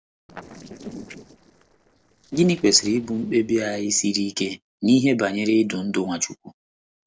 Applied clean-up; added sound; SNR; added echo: neural separator model SepFormer DNS4.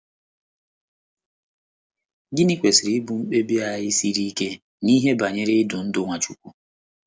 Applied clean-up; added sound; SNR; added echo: none; none; none; none.